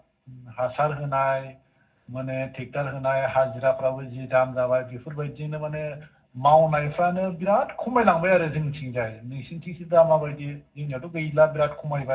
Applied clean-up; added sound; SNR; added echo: none; none; none; reverberation time 0.4 s.